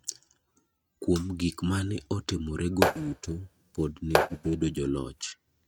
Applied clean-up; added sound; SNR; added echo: neural mask model RNNoise.